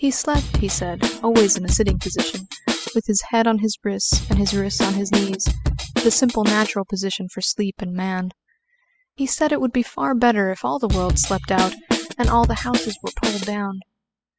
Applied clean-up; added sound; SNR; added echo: classical method spectral subtraction.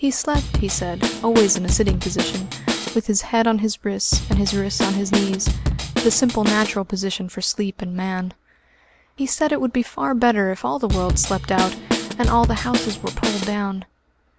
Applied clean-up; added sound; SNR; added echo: none; Drum kit; 1 dB; none.